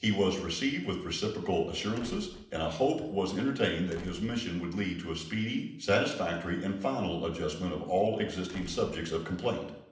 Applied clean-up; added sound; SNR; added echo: none; Slam; 19 dB; reverberation time 0.8 s.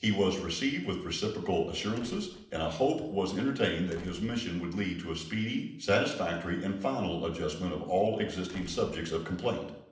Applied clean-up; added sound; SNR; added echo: neural separator model SepFormer DNS4.